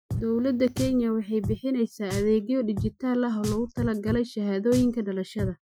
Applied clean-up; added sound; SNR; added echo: classical method Wiener filter.